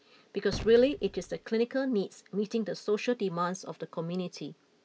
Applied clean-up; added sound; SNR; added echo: none; Gunshot, gunfire; 17 dB; none.